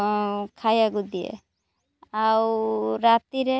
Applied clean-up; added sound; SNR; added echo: none; none; none; none.